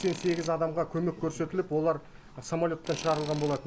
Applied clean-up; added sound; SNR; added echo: none; Tools; 17 dB; none.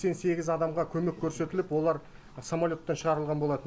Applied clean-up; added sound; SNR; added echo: none; none; none; none.